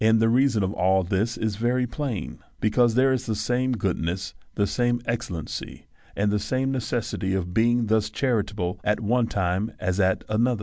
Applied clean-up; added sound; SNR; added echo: none; none; none; none.